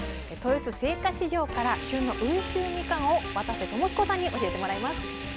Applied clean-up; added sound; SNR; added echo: none; Drill; 9 dB; none.